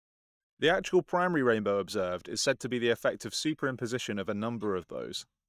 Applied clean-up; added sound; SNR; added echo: neural mask model DeepFilterNet 3.